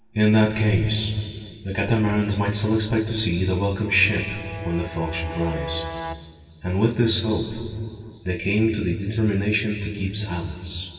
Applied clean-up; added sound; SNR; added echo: none; Bowed string instrument; 12 dB; reverberation time 2.5 s.